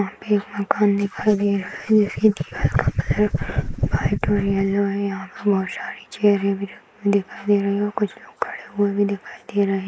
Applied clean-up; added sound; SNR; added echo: neural mask model Resemble Enhance denoiser.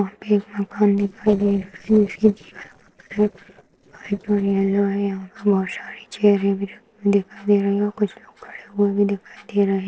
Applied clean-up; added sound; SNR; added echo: neural separator model SepFormer DNS4.